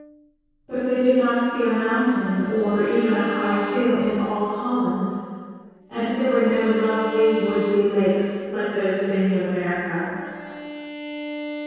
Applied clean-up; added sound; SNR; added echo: none; Bowed string instrument; 14 dB; reverberation time 2.0 s.